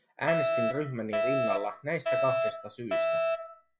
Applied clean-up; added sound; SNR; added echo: classical method log-MMSE.